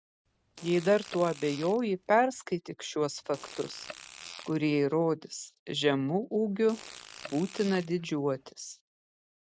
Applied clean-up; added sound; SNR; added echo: none; Fart; 18 dB; none.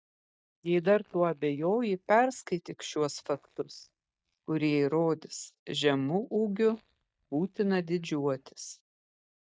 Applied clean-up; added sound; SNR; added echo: neural mask model DeepFilterNet 3.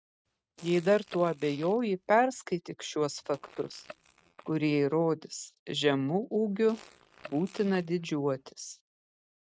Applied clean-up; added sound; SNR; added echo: neural mask model RNNoise.